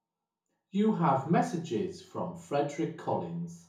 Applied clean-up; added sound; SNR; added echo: none; none; none; reverberation time 0.6 s.